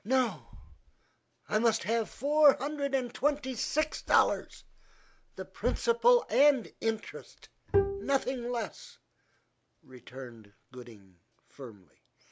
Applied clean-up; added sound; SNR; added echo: none; Bowed string instrument; 1 dB; none.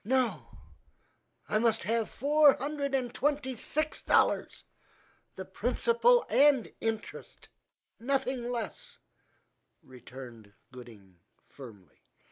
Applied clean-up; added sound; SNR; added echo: neural mask model Resemble Enhance denoiser.